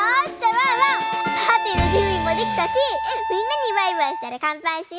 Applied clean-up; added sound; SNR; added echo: none; Wind instrument, woodwind instrument; 4 dB; none.